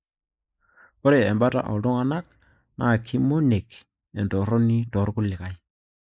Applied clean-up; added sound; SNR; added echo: neural mask model Resemble Enhance denoiser.